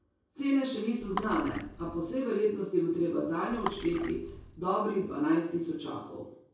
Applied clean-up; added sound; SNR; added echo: none; Water / Splash, splatter; 11 dB; reverberation time 0.6 s.